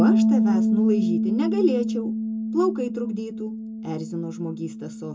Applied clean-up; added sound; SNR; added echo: none; Bass guitar; -4 dB; reverberation time 0.2 s.